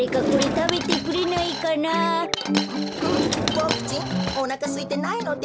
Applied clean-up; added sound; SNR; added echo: none; Coin (dropping) + Drawer open or close; 3 dB; none.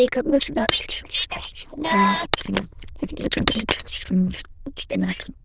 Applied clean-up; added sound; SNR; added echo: neural diffusion model UNIVERSE++.